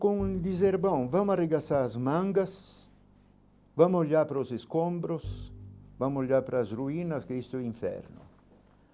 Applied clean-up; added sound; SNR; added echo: none; Bowed string instrument; 18 dB; none.